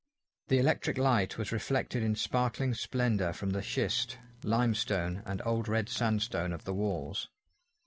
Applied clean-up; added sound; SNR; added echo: neural separator model SepFormer DNS4.